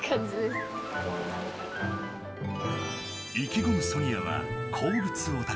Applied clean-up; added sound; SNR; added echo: none; Bird vocalization, bird call, bird song; 18 dB; reverberation time 2.1 s.